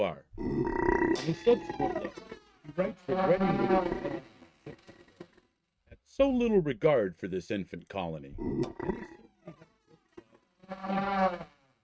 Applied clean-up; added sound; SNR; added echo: neural mask model RNNoise.